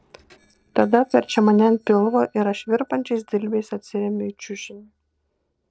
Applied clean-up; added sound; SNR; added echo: neural separator model SepFormer DNS4.